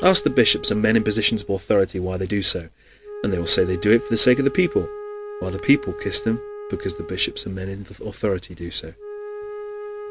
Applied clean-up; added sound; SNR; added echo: none; Wind instrument, woodwind instrument; 12 dB; none.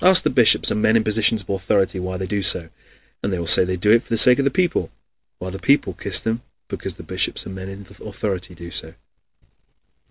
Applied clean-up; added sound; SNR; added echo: none; none; none; none.